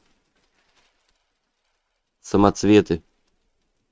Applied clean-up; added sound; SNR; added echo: neural mask model RNNoise.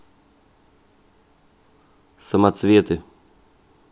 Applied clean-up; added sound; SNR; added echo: none; none; none; none.